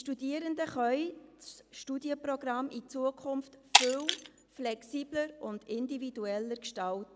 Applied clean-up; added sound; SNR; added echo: none; Shatter; -3 dB; none.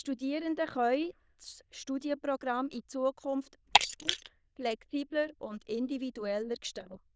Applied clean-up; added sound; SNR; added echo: neural diffusion model UNIVERSE++.